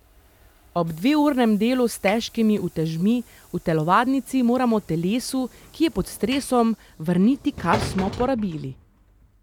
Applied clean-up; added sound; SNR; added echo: none; Sliding door / Train; 16 dB; none.